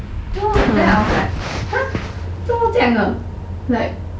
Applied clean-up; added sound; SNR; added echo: none; none; none; none.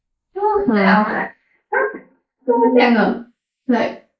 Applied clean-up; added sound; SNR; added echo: neural mask model Resemble Enhance denoiser.